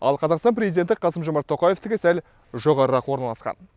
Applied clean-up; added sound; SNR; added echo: none; none; none; none.